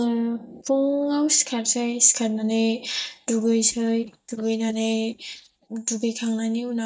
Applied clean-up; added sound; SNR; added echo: neural mask model DeepFilterNet 3.